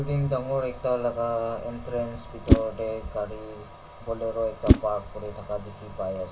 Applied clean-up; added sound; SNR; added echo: none; Whoosh, swoosh, swish; -2 dB; reverberation time 0.2 s.